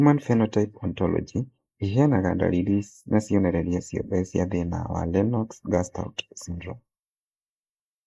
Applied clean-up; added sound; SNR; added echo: neural mask model Resemble Enhance denoiser.